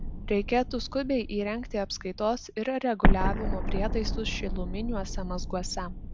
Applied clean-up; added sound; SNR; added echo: none; Explosion; -2 dB; none.